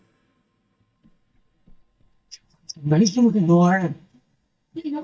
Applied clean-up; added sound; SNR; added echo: neural mask model DeepFilterNet 3.